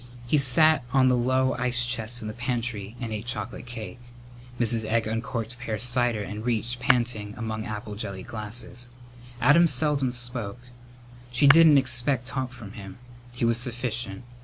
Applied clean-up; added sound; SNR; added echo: none; Tap / Glass; 4 dB; none.